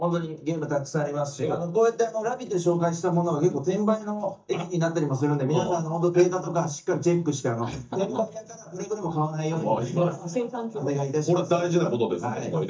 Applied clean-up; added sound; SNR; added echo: neural mask model DeepFilterNet 3.